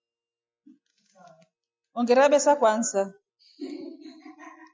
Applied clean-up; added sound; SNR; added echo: classical method Wiener filter.